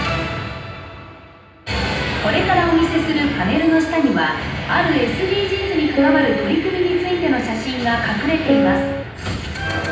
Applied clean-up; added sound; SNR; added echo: none; Piano; -2 dB; reverberation time 0.9 s.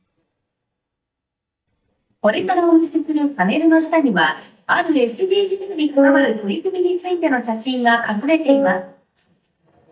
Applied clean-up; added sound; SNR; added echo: neural mask model DeepFilterNet 3.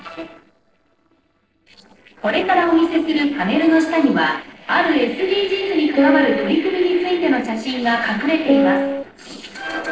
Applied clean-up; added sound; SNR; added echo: neural separator model SepFormer DNS4.